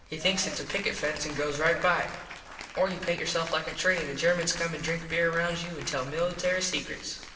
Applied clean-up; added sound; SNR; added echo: none; Applause / Cheering; 14 dB; reverberation time 1.2 s.